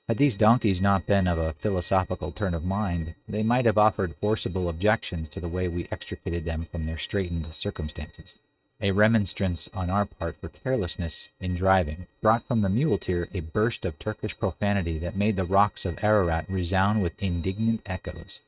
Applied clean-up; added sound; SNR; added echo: neural mask model RNNoise.